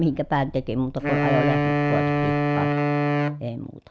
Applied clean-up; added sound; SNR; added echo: none; Wind instrument, woodwind instrument; -4 dB; none.